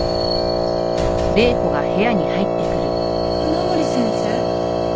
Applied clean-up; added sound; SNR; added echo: none; Wind instrument, woodwind instrument; -4 dB; none.